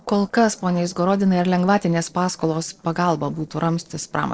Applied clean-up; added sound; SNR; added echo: neural separator model SepFormer DNS4.